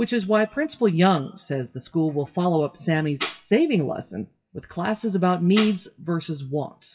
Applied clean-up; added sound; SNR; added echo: classical method WPE with log-MMSE.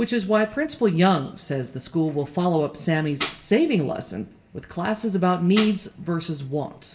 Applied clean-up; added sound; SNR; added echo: none; Tambourine; 14 dB; reverberation time 0.6 s.